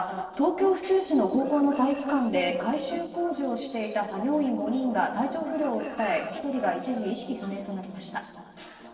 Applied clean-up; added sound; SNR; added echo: neural separator model SepFormer DNS4.